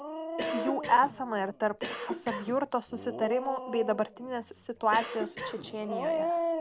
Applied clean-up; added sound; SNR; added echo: none; Dog + Cough; 4 dB; none.